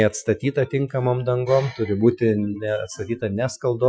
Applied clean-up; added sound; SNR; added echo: classical method Wiener filter.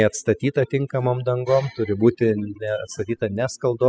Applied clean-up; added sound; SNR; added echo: classical method spectral subtraction.